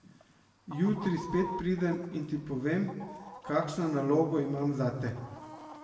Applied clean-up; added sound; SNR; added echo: none; Chicken, rooster; 15 dB; reverberation time 0.9 s.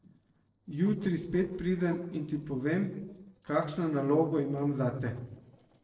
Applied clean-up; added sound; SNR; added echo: neural separator model SepFormer DNS4.